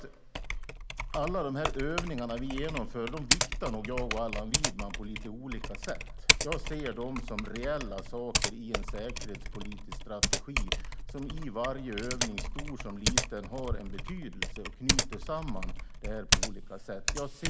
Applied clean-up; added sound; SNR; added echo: none; Typing; -5 dB; none.